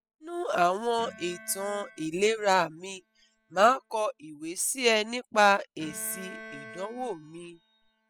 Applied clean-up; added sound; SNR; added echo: classical method spectral subtraction.